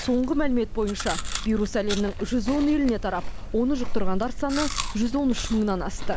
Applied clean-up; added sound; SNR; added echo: none; Chewing, mastication; 2 dB; none.